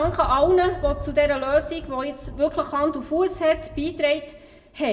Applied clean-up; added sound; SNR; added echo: none; Thunder; 13 dB; reverberation time 0.6 s.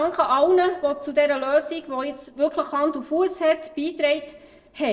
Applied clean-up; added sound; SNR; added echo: neural separator model SepFormer DNS4.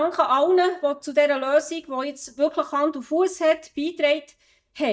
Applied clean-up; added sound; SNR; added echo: neural mask model DeepFilterNet 3.